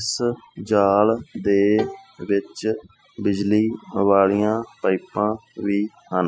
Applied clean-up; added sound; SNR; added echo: classical method spectral subtraction.